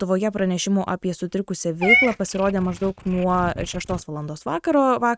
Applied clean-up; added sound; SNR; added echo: neural mask model RNNoise.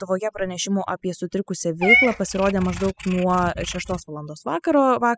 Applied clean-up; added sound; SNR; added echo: classical method spectral subtraction.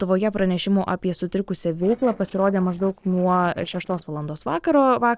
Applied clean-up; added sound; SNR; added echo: neural separator model SepFormer DNS4.